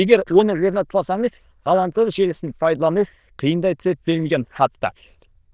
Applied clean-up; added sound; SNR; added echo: neural diffusion model UNIVERSE++.